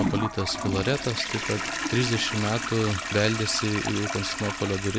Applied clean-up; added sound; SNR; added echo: none; Toilet flush; 4 dB; none.